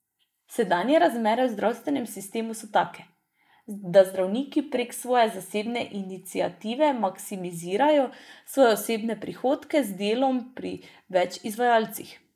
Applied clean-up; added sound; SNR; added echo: neural mask model Resemble Enhance denoiser.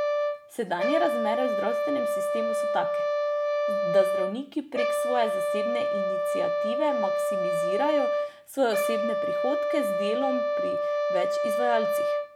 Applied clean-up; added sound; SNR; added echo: none; Brass instrument; -4 dB; none.